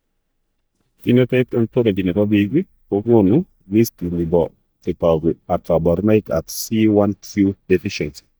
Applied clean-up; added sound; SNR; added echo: neural mask model DeepFilterNet 3.